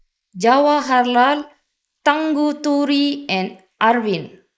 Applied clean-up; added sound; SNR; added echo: neural mask model Resemble Enhance denoiser.